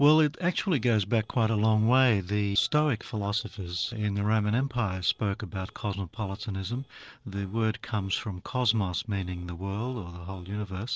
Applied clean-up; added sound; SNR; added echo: neural separator model SepFormer DNS4.